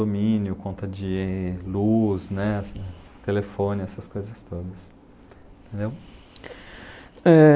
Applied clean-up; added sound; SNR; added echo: none; none; none; none.